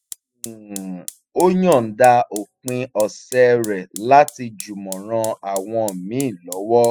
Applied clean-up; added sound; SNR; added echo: classical method spectral subtraction.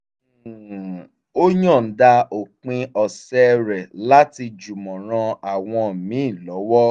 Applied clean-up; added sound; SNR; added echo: none; none; none; none.